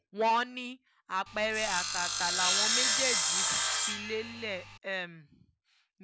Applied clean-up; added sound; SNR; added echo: none; Sawing; -5 dB; none.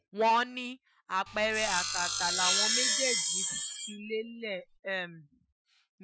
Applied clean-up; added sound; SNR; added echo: classical method Wiener filter.